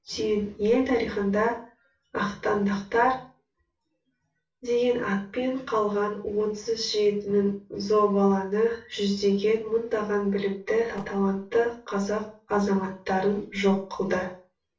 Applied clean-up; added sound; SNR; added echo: none; none; none; reverberation time 0.3 s.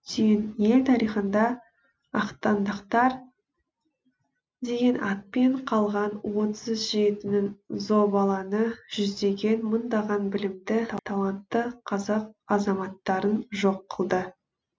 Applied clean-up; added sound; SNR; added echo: none; none; none; none.